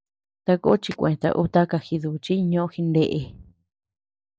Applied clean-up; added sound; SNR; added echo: none; none; none; none.